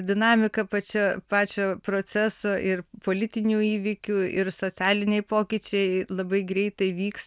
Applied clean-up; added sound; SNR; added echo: none; none; none; none.